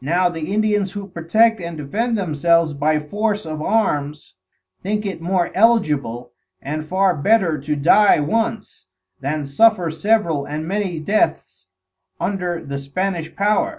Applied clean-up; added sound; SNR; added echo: none; none; none; none.